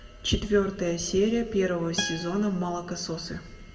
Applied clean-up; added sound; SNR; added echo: none; Acoustic guitar; 10 dB; reverberation time 1.0 s.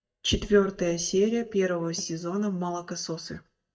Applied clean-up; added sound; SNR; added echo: neural mask model DeepFilterNet 3.